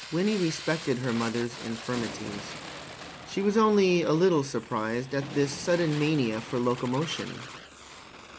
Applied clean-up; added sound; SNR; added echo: none; Fire + Thunder; 13 dB; none.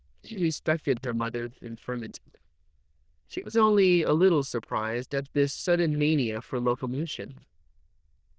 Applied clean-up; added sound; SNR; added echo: neural diffusion model UNIVERSE++.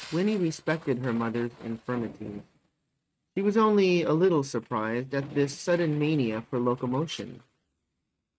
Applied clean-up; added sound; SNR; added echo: neural mask model RNNoise.